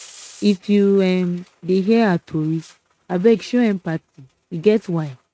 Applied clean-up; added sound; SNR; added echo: neural mask model RNNoise.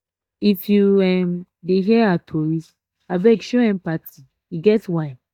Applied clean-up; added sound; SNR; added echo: neural mask model DeepFilterNet 3.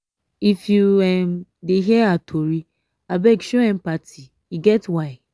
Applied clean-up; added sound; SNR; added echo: none; none; none; none.